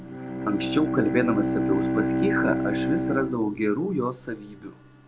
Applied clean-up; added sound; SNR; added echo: none; Bowed string instrument; 1 dB; none.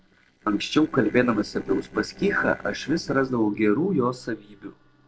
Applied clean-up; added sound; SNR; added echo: neural separator model SepFormer DNS4.